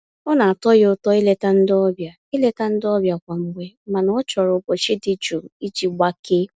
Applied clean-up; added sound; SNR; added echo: none; none; none; none.